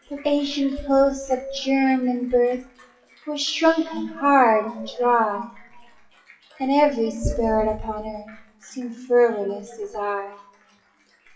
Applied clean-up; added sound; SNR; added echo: classical method WPE with log-MMSE.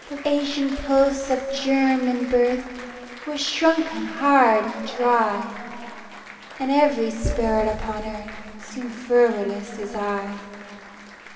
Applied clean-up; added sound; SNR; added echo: none; Applause; 18 dB; reverberation time 2.5 s.